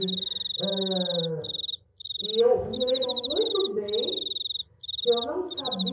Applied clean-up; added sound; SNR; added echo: none; Cricket; 2 dB; reverberation time 0.6 s.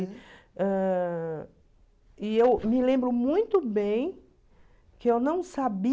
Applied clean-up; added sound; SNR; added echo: none; none; none; none.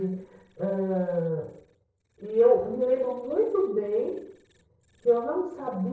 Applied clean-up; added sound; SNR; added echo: neural separator model SepFormer DNS4.